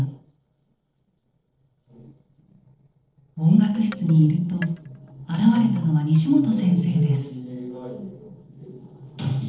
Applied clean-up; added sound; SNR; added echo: neural separator model SepFormer DNS4.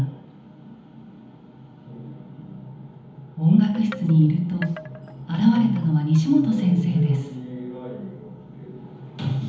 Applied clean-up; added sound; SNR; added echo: none; Wind chime; 18 dB; reverberation time 1.3 s.